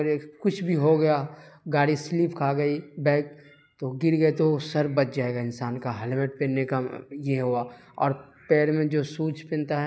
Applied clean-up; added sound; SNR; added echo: none; none; none; none.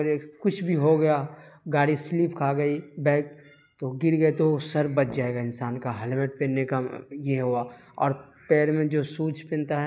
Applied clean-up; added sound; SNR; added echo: none; Brass instrument; 18 dB; none.